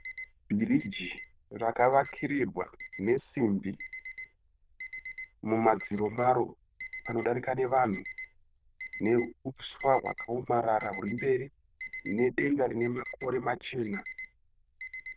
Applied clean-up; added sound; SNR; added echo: neural diffusion model UNIVERSE++.